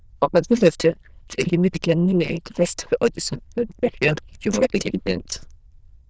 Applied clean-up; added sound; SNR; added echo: neural diffusion model UNIVERSE++.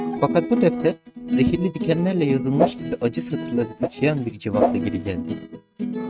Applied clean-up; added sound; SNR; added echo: neural mask model RNNoise.